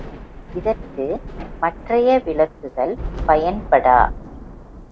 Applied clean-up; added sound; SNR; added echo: none; Thunder / Rain; 11 dB; none.